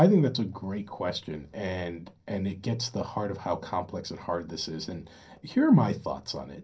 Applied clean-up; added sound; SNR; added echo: none; none; none; reverberation time 0.3 s.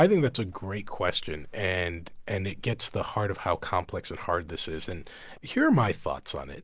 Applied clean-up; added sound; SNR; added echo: none; none; none; none.